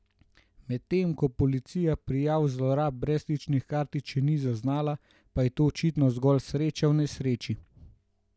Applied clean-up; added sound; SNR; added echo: none; none; none; none.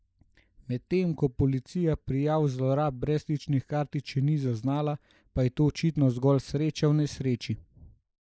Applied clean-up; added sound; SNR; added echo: neural mask model Resemble Enhance denoiser.